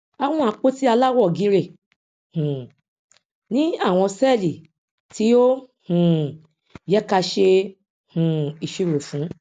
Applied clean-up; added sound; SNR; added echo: none; none; none; none.